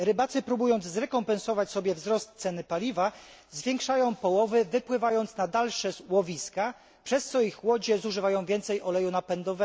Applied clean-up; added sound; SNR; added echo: none; none; none; none.